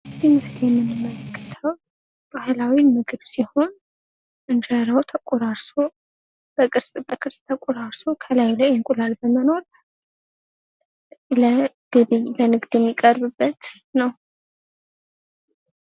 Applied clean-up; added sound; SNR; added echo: none; Strum; 13 dB; none.